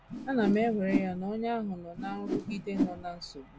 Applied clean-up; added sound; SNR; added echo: none; Whoosh, swoosh, swish; 3 dB; none.